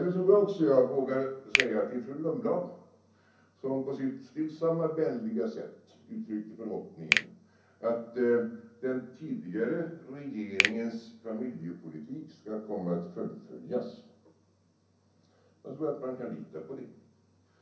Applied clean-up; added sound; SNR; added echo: none; Finger snapping; 3 dB; reverberation time 0.6 s.